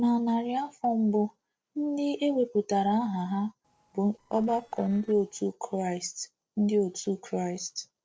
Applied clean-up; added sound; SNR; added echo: neural separator model SepFormer DNS4.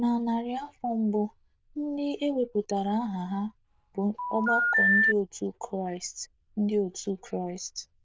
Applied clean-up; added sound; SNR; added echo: neural diffusion model UNIVERSE++.